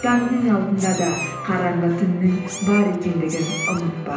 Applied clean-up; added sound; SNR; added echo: none; Meow; 13 dB; reverberation time 0.8 s.